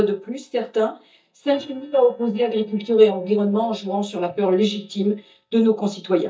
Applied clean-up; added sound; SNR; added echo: neural mask model DeepFilterNet 3.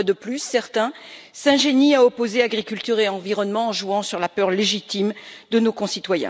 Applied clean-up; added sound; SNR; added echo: none; none; none; none.